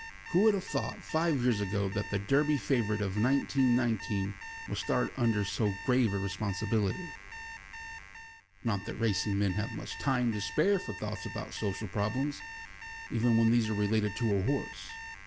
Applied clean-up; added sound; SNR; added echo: none; Alarm; 13 dB; none.